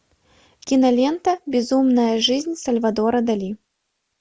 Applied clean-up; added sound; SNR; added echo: none; none; none; none.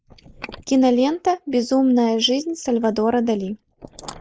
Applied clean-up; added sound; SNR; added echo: neural mask model Resemble Enhance denoiser.